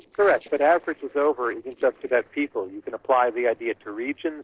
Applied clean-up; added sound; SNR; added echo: neural separator model SepFormer DNS4.